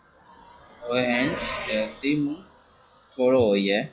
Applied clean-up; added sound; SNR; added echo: classical method log-MMSE.